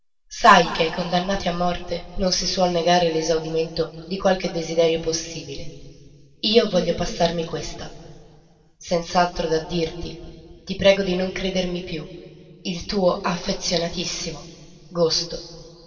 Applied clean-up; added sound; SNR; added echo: none; none; none; reverberation time 2.5 s.